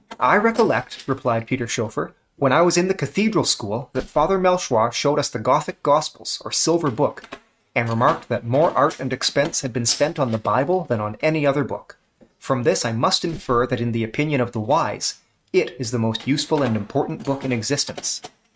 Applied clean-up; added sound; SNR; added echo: neural mask model RNNoise.